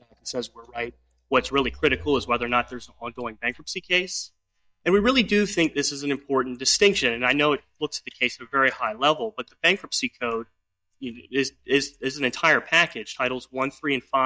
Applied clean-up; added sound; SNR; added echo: neural mask model DeepFilterNet 3.